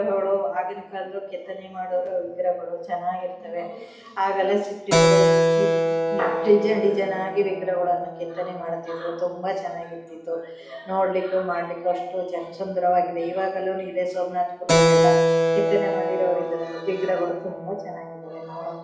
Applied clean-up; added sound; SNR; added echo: none; Keyboard (musical); 0 dB; reverberation time 0.8 s.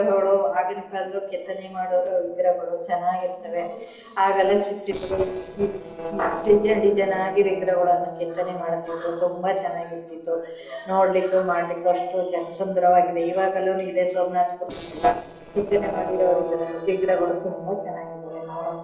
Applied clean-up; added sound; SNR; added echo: neural separator model SepFormer DNS4.